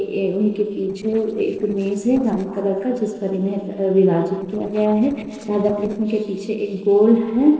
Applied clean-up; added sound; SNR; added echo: neural separator model SepFormer DNS4.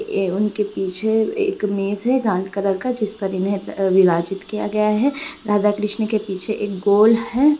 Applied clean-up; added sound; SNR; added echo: none; none; none; none.